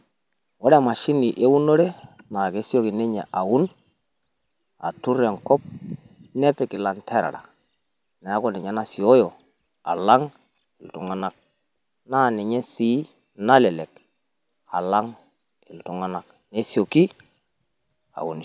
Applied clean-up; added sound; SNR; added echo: none; none; none; none.